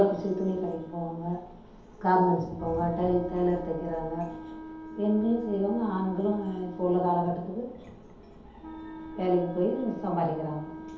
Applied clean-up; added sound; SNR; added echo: none; Wind instrument, woodwind instrument; 14 dB; reverberation time 2.2 s.